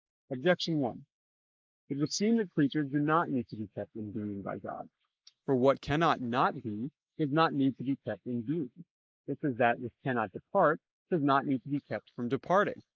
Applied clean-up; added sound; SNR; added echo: neural mask model Resemble Enhance denoiser.